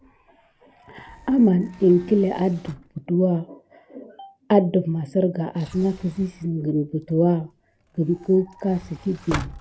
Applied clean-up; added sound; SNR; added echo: none; Sliding door; 19 dB; none.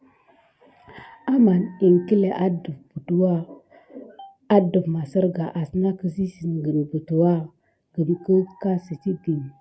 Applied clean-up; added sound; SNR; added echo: none; none; none; none.